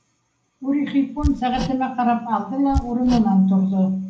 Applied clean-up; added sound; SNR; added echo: none; Hammer; 9 dB; reverberation time 0.4 s.